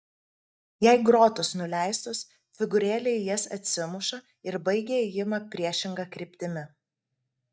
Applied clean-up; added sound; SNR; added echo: neural mask model DeepFilterNet 3.